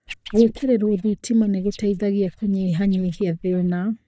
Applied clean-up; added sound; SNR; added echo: neural mask model DeepFilterNet 3.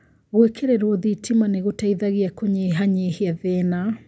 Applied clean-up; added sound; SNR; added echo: none; none; none; none.